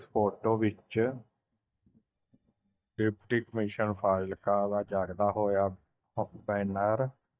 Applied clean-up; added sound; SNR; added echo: neural mask model DeepFilterNet 3.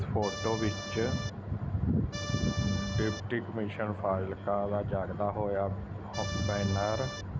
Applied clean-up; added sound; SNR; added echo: none; Accordion; 9 dB; none.